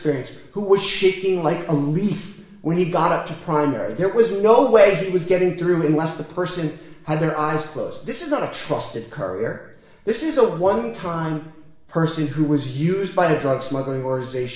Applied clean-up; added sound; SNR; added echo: none; none; none; reverberation time 0.8 s.